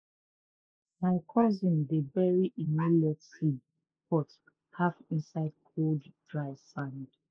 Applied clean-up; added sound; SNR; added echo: neural mask model Resemble Enhance denoiser.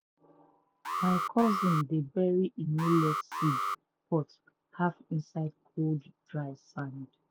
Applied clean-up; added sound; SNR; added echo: none; Alarm; 3 dB; none.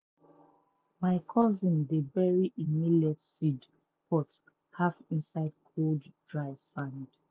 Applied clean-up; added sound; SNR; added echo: none; none; none; none.